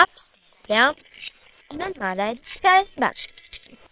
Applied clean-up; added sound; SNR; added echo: neural separator model SepFormer WHAM!.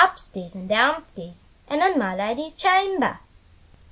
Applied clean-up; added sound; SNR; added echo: none; none; none; none.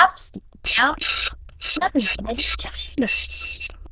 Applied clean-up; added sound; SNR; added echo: neural diffusion model UNIVERSE++.